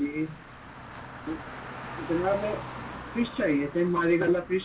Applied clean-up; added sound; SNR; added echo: none; Car; 12 dB; reverberation time 0.2 s.